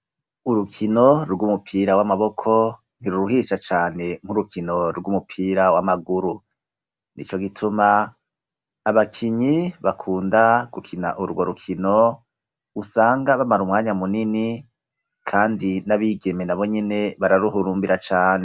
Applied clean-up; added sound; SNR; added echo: none; none; none; none.